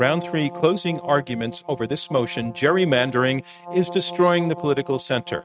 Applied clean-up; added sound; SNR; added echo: neural mask model RNNoise.